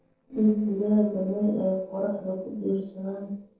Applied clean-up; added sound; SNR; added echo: neural separator model SepFormer DNS4.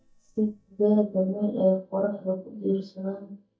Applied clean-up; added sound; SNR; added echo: neural mask model DeepFilterNet 3.